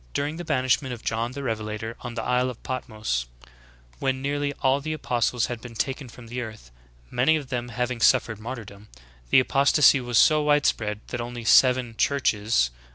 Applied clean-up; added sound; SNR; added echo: none; none; none; none.